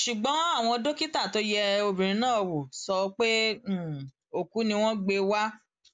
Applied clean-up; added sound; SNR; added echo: none; none; none; none.